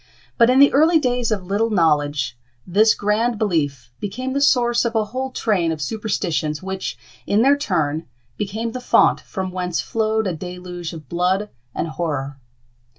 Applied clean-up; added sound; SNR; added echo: none; none; none; none.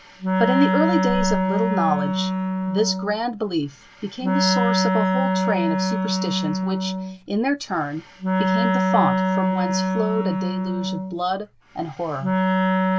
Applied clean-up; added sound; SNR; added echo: none; Wind instrument, woodwind instrument; -3 dB; none.